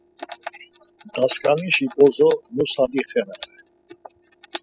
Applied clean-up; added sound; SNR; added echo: classical method spectral subtraction.